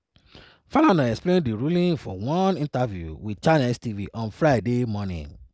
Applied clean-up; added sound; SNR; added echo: none; none; none; none.